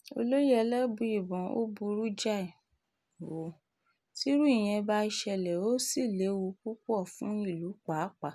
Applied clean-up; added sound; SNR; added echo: none; none; none; none.